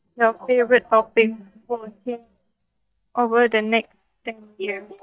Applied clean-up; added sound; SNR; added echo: neural mask model DeepFilterNet 3.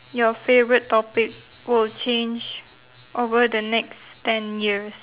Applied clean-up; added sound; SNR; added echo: none; none; none; none.